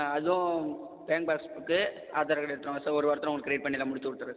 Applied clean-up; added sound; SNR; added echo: none; none; none; none.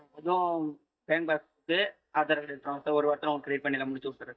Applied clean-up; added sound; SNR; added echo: neural mask model DeepFilterNet 3.